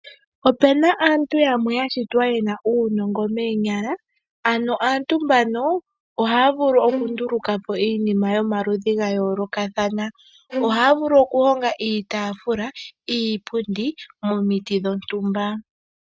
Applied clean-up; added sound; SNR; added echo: neural mask model RNNoise.